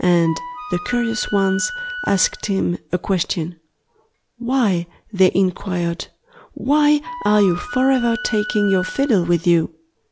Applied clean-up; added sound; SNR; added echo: none; Wind instrument, woodwind instrument; 11 dB; none.